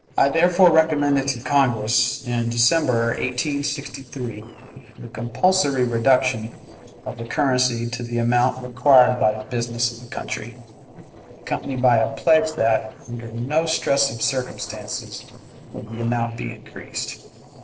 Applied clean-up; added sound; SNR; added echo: neural separator model SepFormer DNS4.